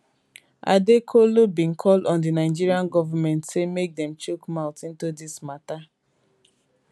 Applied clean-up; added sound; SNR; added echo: none; none; none; none.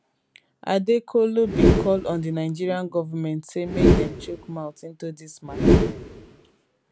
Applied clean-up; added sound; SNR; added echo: none; Whoosh, swoosh, swish; -4 dB; none.